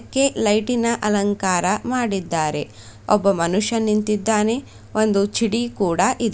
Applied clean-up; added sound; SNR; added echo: none; none; none; none.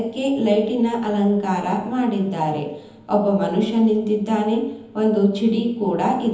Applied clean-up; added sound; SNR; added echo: none; none; none; reverberation time 1.3 s.